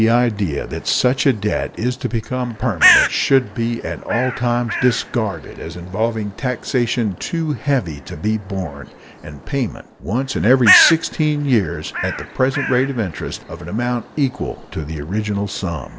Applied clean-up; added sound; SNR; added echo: none; Bird; 6 dB; none.